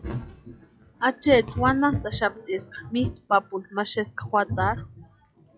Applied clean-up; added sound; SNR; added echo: classical method log-MMSE.